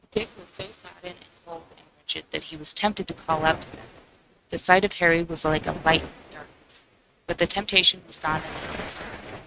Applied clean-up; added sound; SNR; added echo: neural mask model RNNoise.